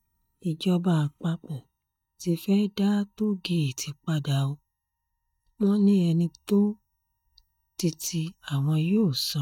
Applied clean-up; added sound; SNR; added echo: neural mask model DeepFilterNet 3.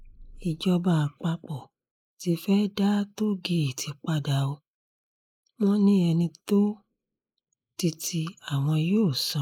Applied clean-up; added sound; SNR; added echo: neural mask model Resemble Enhance denoiser.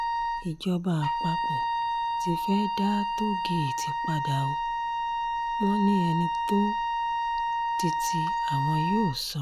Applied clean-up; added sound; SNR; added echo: none; Wind instrument, woodwind instrument; -1 dB; none.